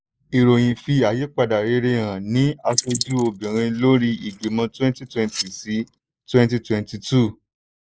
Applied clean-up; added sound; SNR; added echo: neural mask model Resemble Enhance denoiser.